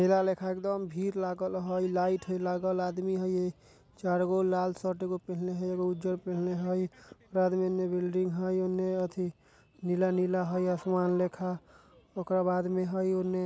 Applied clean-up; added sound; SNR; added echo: none; none; none; none.